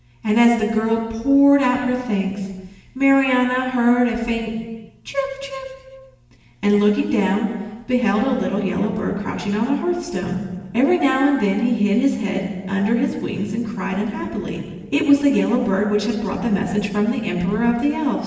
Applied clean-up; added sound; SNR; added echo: none; none; none; reverberation time 1.2 s.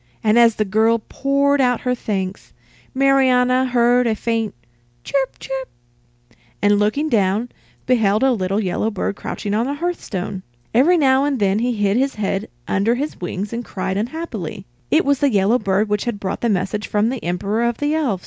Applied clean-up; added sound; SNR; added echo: none; none; none; none.